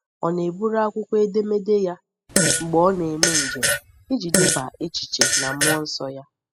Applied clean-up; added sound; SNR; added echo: classical method spectral subtraction.